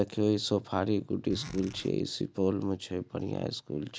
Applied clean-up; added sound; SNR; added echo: none; Zipper (clothing); 15 dB; none.